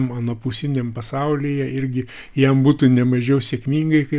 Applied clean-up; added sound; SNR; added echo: none; none; none; none.